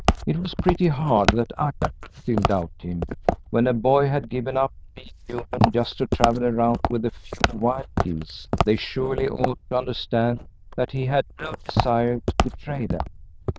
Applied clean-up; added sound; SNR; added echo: neural diffusion model UNIVERSE++.